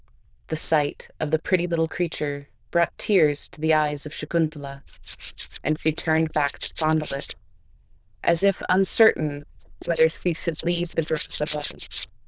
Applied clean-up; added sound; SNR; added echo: neural diffusion model UNIVERSE++.